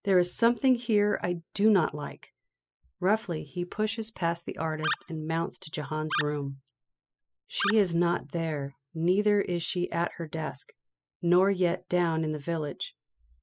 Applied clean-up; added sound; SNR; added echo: classical method spectral subtraction.